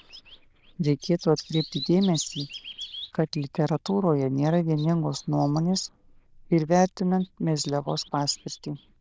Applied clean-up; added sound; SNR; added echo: neural diffusion model UNIVERSE++.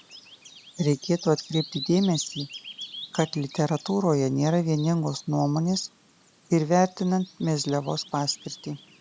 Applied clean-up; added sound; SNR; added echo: none; Bird vocalization, bird call, bird song; 18 dB; none.